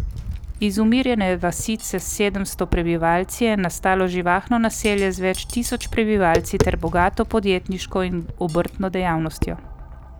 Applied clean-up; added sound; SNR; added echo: none; Tap; 9 dB; none.